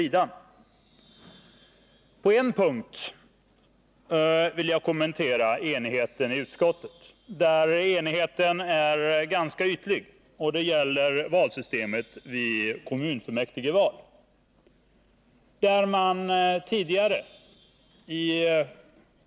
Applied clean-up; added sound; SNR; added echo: none; Chime; 16 dB; none.